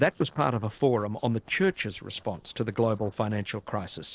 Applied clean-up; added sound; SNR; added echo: neural separator model SepFormer DNS4.